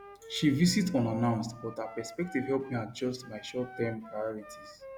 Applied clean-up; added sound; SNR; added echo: none; Wind instrument, woodwind instrument; 16 dB; none.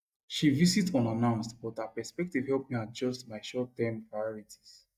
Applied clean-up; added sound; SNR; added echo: neural mask model DeepFilterNet 3.